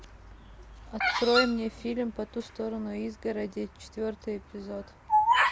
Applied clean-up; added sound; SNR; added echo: none; Bird vocalization, bird call, bird song; -1 dB; none.